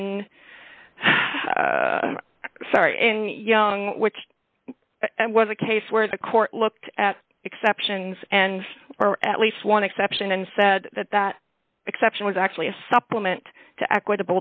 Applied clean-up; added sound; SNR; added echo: none; none; none; none.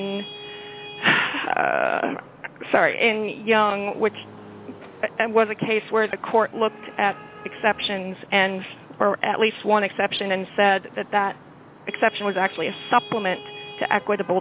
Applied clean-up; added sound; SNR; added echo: none; Traffic noise, roadway noise / Vehicle horn, car horn, honking; 18 dB; none.